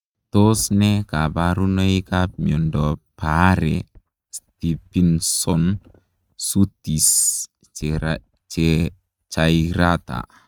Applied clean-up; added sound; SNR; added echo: neural mask model RNNoise.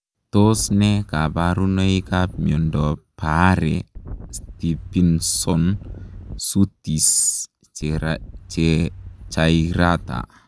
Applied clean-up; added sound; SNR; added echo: none; Wind; 14 dB; none.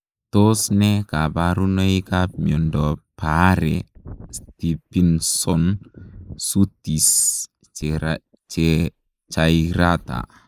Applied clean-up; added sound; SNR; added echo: neural mask model Resemble Enhance denoiser.